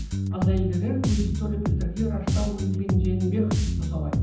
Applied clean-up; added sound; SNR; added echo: none; Bass guitar; -4 dB; reverberation time 0.8 s.